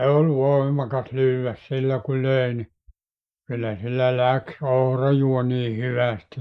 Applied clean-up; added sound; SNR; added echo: neural mask model Resemble Enhance denoiser.